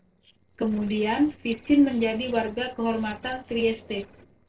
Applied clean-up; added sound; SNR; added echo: neural separator model SepFormer DNS4.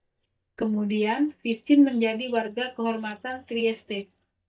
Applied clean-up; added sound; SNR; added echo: neural mask model DeepFilterNet 3.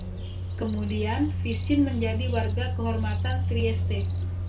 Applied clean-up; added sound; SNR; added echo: none; Cricket; -3 dB; reverberation time 0.2 s.